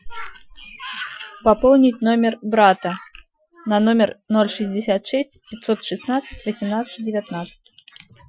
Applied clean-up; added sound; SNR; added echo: classical method Wiener filter.